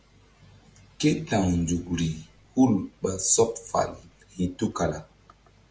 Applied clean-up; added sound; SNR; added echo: none; none; none; none.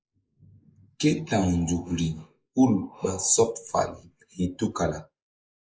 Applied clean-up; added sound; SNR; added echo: neural mask model Resemble Enhance denoiser.